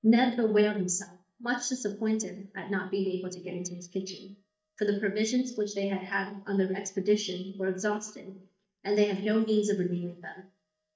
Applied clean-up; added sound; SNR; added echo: neural mask model DeepFilterNet 3.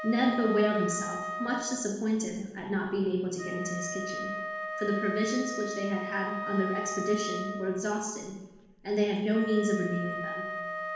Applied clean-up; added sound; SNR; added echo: none; Wind instrument, woodwind instrument; 7 dB; reverberation time 1.1 s.